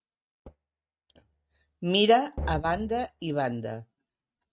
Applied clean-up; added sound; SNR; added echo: neural mask model RNNoise.